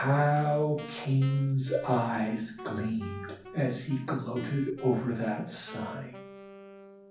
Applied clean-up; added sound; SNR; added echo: none; Wind instrument, woodwind instrument; 17 dB; reverberation time 0.6 s.